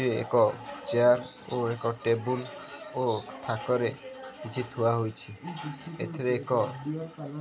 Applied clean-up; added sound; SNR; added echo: none; none; none; none.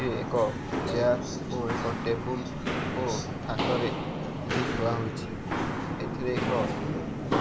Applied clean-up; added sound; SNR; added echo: none; Walk, footsteps; -1 dB; none.